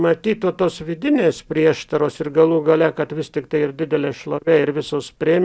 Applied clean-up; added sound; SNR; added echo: none; none; none; none.